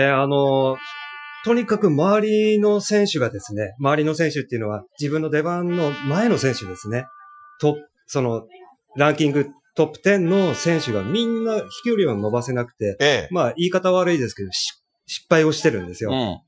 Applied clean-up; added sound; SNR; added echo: classical method Wiener filter.